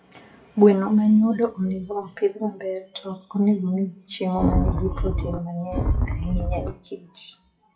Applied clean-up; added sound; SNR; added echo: classical method WPE with log-MMSE.